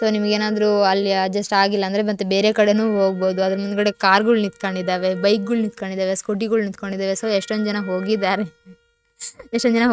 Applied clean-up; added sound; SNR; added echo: neural mask model RNNoise.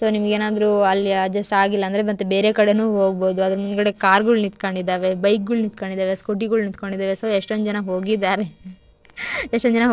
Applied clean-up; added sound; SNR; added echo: neural separator model SepFormer DNS4.